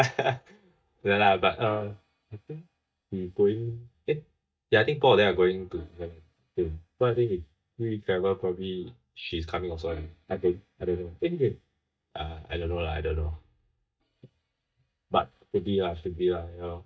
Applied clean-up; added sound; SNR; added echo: neural mask model DeepFilterNet 3.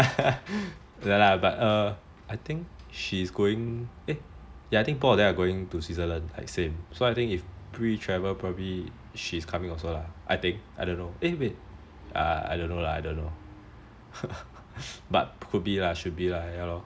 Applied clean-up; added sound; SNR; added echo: none; none; none; none.